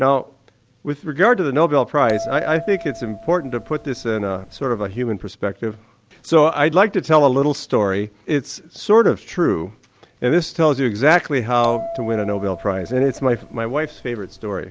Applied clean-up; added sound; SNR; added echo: none; Bell; 13 dB; none.